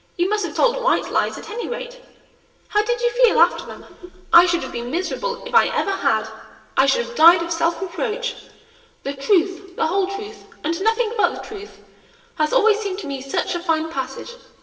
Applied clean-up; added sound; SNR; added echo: none; none; none; reverberation time 1.2 s.